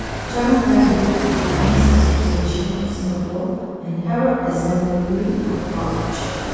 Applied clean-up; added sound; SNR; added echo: none; Car passing by; 2 dB; reverberation time 2.2 s.